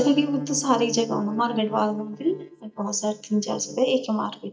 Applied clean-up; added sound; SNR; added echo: neural mask model DeepFilterNet 3.